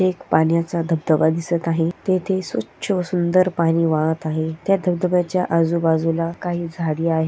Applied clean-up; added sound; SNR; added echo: none; none; none; none.